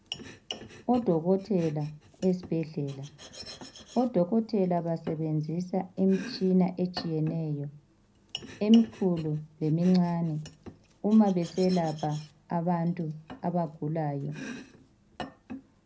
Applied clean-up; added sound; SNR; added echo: none; Domestic sounds, home sounds; 18 dB; reverberation time 0.4 s.